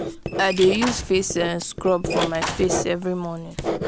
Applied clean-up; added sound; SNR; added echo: none; Squeak / Slam / Wood + Writing; 5 dB; none.